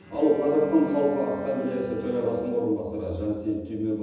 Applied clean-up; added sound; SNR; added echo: none; Bowed string instrument; 15 dB; reverberation time 1.1 s.